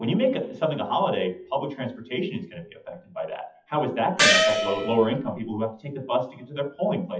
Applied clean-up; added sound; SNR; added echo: classical method WPE with log-MMSE.